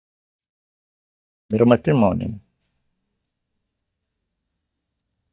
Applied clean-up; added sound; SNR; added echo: neural mask model DeepFilterNet 3.